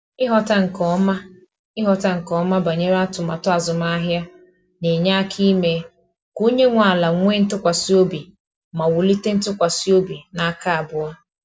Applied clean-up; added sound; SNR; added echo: none; none; none; none.